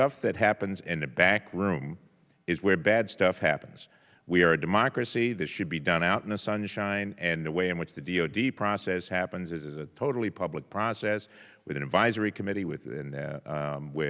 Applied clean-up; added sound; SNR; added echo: none; none; none; none.